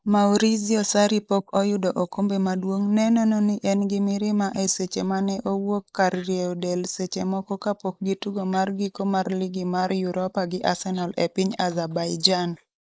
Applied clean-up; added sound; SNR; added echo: neural mask model Resemble Enhance denoiser.